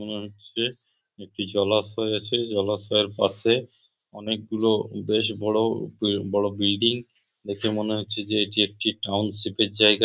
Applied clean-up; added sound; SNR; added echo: none; none; none; none.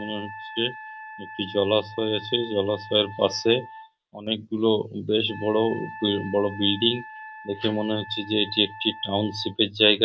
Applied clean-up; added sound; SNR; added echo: none; Wind instrument, woodwind instrument; 16 dB; none.